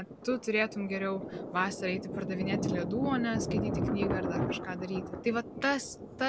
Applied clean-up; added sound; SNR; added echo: none; Thunder; 2 dB; none.